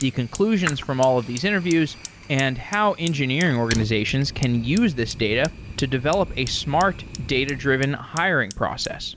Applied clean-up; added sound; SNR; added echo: none; Fire; 14 dB; none.